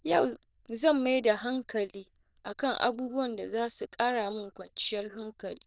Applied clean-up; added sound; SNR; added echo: neural diffusion model UNIVERSE++.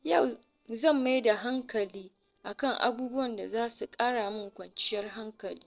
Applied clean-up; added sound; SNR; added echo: neural separator model SepFormer DNS4.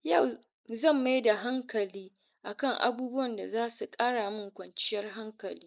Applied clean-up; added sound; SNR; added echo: neural mask model Resemble Enhance denoiser.